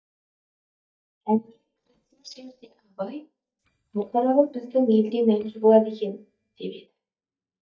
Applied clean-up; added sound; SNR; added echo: neural mask model DeepFilterNet 3.